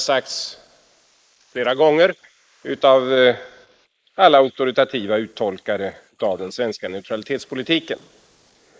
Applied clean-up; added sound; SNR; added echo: neural mask model Resemble Enhance denoiser.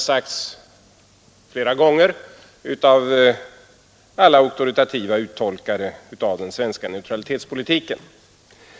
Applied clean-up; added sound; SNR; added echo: none; none; none; none.